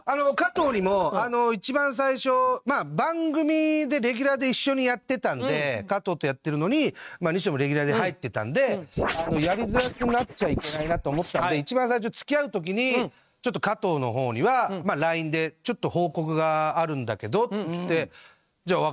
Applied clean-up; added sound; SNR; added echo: neural mask model RNNoise.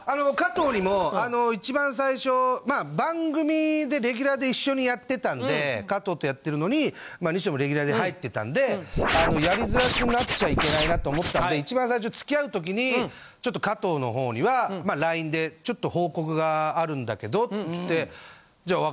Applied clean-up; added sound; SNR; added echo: none; Scratching (performance technique); 1 dB; none.